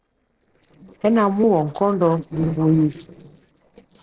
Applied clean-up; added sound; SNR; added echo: neural separator model SepFormer DNS4.